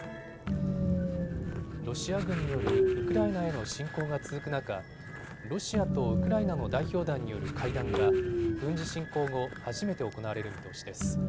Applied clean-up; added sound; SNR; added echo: none; Train; -2 dB; none.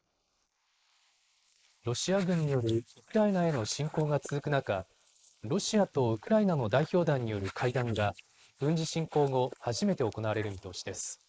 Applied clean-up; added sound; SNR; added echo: neural mask model Resemble Enhance denoiser.